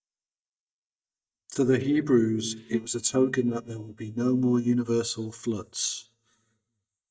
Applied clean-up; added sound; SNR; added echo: neural mask model DeepFilterNet 3.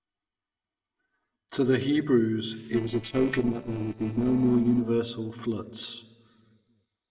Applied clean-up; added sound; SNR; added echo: neural separator model SepFormer DNS4.